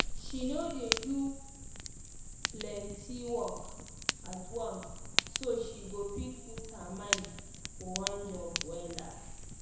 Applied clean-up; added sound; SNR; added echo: none; Fire; -1 dB; reverberation time 1.0 s.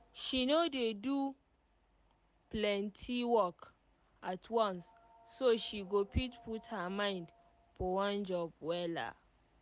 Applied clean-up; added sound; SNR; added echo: none; none; none; none.